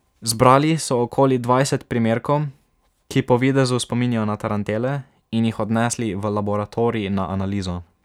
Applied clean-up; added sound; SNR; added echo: none; none; none; none.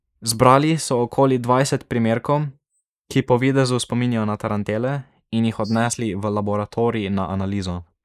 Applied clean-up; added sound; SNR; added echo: neural mask model Resemble Enhance denoiser.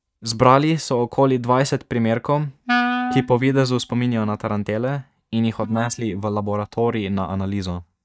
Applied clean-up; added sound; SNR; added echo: neural mask model DeepFilterNet 3.